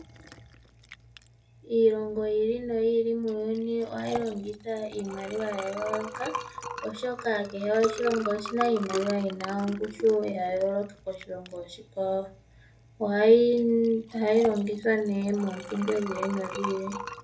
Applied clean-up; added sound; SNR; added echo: none; Liquid; 12 dB; reverberation time 0.3 s.